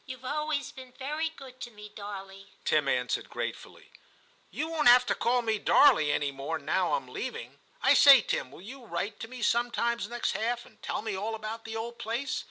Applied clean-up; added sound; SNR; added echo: none; none; none; none.